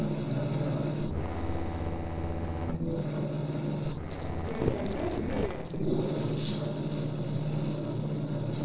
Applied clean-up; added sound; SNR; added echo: neural separator model SepFormer DNS4.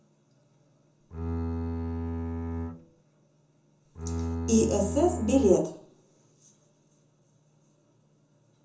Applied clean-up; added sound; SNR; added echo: none; Bowed string instrument; 1 dB; reverberation time 0.6 s.